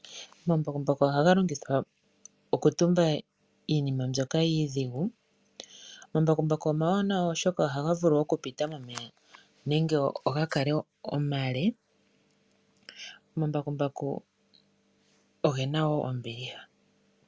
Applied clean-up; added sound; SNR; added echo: none; none; none; none.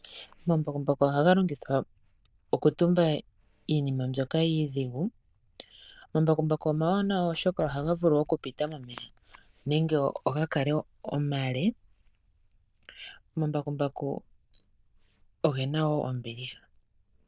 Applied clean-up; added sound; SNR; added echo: neural diffusion model UNIVERSE++.